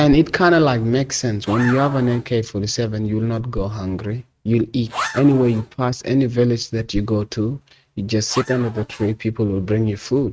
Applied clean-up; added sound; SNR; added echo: neural mask model RNNoise.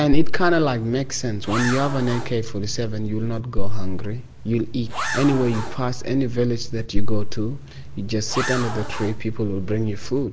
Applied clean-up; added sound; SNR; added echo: none; Zipper (clothing); -3 dB; none.